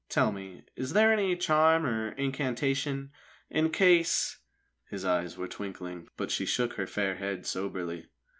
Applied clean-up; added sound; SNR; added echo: none; none; none; none.